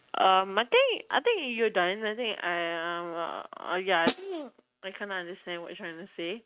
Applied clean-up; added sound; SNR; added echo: neural mask model RNNoise.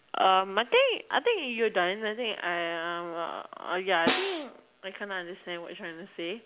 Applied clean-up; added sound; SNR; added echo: none; Snare drum; 6 dB; none.